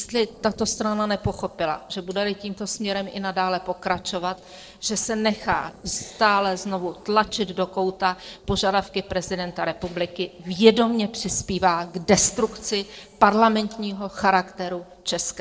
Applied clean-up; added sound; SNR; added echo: neural separator model SepFormer DNS4.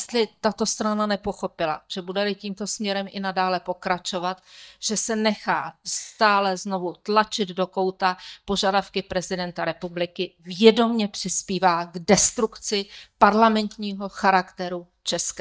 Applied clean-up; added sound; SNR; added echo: neural mask model DeepFilterNet 3.